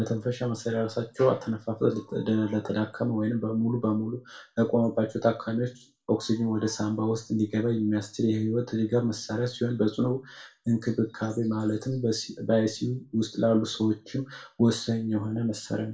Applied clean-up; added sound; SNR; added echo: none; none; none; reverberation time 0.3 s.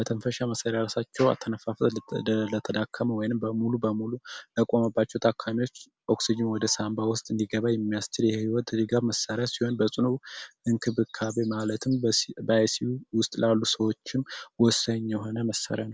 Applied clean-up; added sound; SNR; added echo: none; none; none; none.